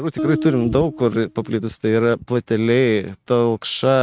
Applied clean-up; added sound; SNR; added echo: neural mask model RNNoise.